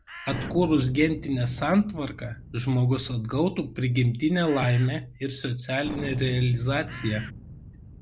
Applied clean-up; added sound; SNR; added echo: none; Bird + Thunder; 14 dB; none.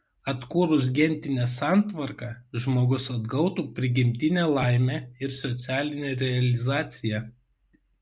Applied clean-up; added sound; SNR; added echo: none; none; none; none.